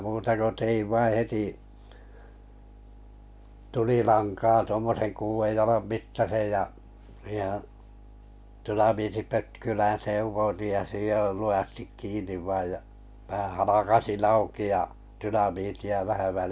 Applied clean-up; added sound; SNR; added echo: none; none; none; none.